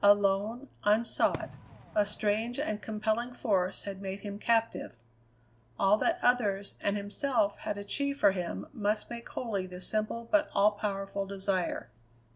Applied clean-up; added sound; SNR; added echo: none; Fireworks; 18 dB; none.